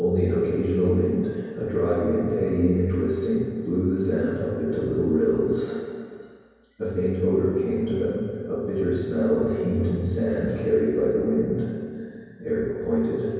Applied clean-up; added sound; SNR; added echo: none; none; none; reverberation time 2.2 s.